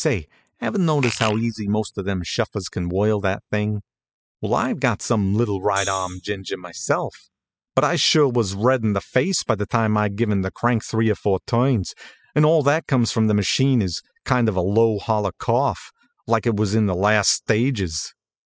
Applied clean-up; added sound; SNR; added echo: classical method spectral subtraction.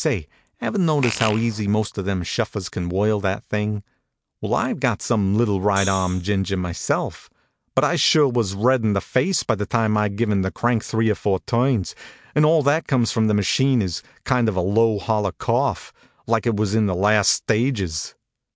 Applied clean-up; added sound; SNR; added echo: none; Fart + Hi-hat; 10 dB; none.